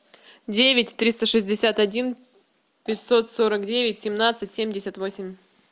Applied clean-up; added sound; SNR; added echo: none; none; none; none.